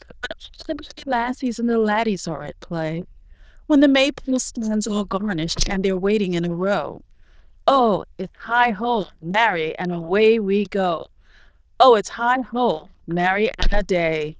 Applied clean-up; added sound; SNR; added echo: neural diffusion model UNIVERSE++.